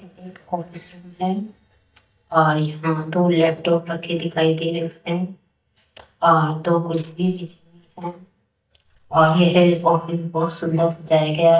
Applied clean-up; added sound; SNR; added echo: neural mask model DeepFilterNet 3.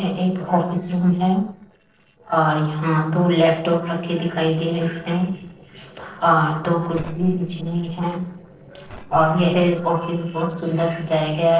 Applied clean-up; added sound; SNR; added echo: neural separator model SepFormer DNS4.